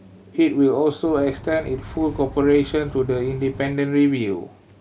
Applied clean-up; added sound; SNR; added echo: none; Insect; 15 dB; none.